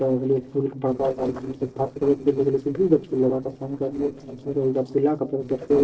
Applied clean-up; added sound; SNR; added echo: neural separator model SepFormer DNS4.